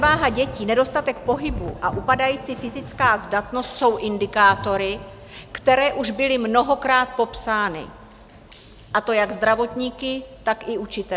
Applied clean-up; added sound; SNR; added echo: none; Thunder / Rain; 17 dB; none.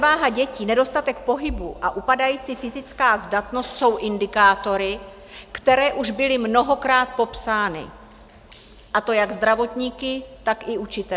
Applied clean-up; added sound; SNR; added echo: none; none; none; none.